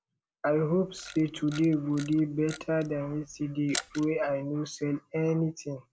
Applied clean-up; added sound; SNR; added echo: none; Camera; 15 dB; none.